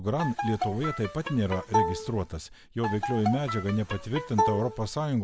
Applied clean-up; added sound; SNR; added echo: none; Bowed string instrument; 3 dB; none.